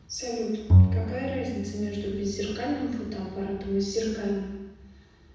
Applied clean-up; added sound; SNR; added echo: none; Bowed string instrument; -5 dB; reverberation time 1.1 s.